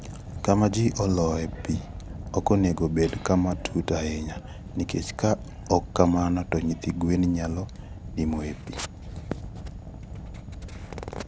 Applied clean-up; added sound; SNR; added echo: none; Fire; 11 dB; none.